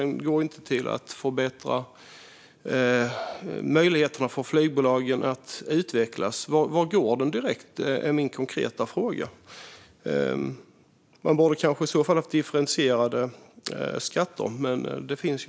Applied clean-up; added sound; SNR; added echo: none; none; none; none.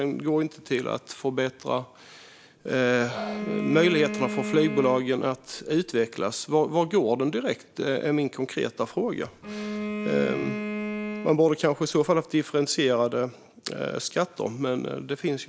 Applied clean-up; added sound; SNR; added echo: none; Bowed string instrument; 7 dB; none.